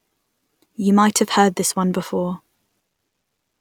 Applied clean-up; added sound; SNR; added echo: none; none; none; none.